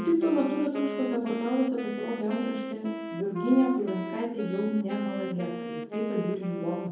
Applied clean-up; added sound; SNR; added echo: none; Wind instrument, woodwind instrument; 7 dB; reverberation time 0.7 s.